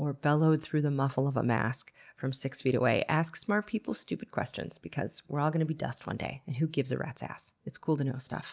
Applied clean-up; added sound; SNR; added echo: none; none; none; none.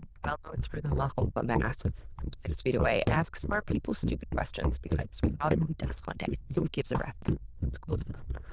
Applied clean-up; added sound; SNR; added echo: neural diffusion model UNIVERSE++.